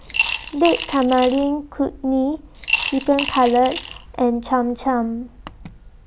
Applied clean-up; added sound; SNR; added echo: none; Coin (dropping) / Glass; 6 dB; none.